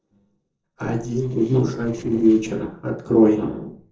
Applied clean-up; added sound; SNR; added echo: neural separator model SepFormer DNS4.